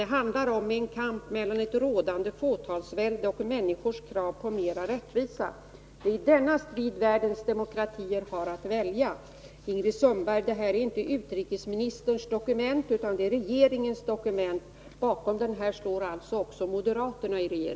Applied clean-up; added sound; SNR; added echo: none; none; none; none.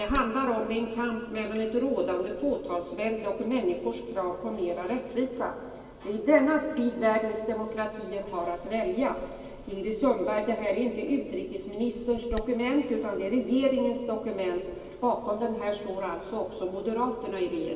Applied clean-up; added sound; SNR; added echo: none; Wind; 20 dB; reverberation time 2.1 s.